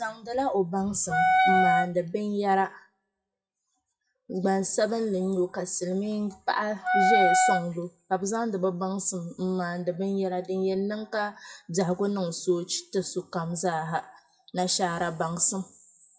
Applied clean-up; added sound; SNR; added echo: classical method WPE with log-MMSE.